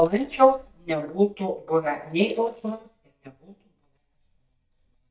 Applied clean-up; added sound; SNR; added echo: neural mask model DeepFilterNet 3.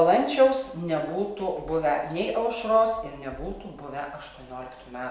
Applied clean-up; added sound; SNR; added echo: none; none; none; none.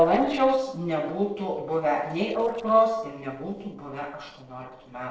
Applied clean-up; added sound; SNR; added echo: neural separator model SepFormer DNS4.